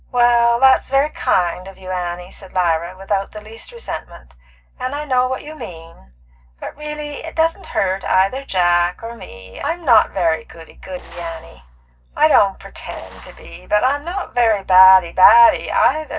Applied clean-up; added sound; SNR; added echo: neural separator model SepFormer DNS4.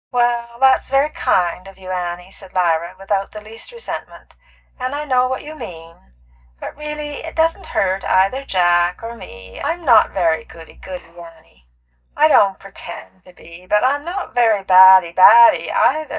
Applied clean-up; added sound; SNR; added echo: neural mask model DeepFilterNet 3.